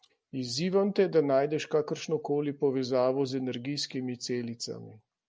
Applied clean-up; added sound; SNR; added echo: none; none; none; none.